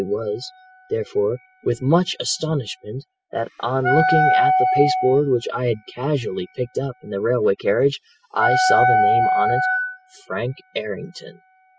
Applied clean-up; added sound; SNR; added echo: classical method spectral subtraction.